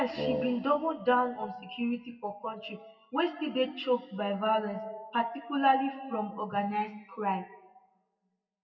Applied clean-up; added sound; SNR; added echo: classical method WPE with log-MMSE.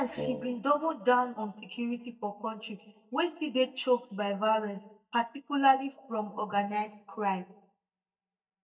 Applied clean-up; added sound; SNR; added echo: neural mask model DeepFilterNet 3.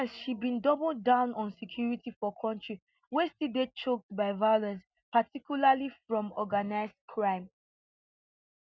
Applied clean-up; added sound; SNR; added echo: none; none; none; none.